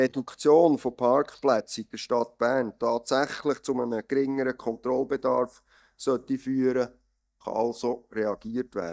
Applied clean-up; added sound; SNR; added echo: neural mask model DeepFilterNet 3.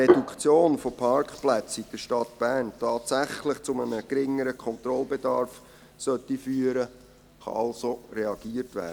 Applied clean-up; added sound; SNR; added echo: none; Hands; 7 dB; none.